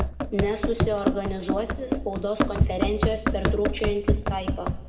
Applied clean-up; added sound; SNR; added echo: none; Run; -3 dB; reverberation time 1.2 s.